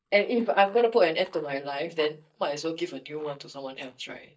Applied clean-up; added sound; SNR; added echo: neural mask model DeepFilterNet 3.